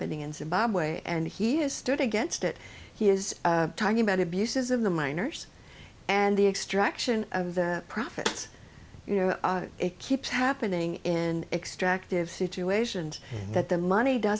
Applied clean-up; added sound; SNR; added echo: none; Snare drum; 7 dB; none.